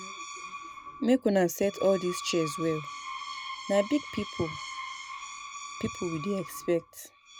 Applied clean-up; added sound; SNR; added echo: none; Screech; 10 dB; none.